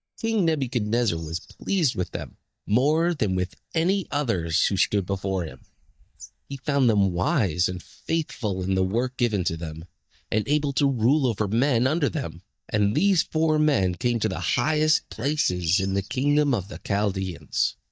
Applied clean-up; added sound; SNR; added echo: neural mask model DeepFilterNet 3.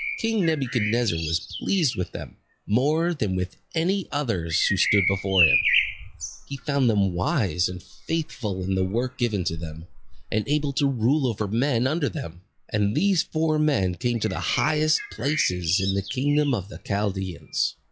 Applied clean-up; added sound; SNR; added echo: classical method log-MMSE.